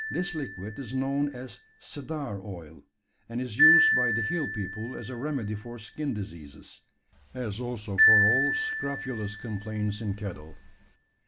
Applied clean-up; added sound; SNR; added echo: none; Marimba, xylophone; -2 dB; none.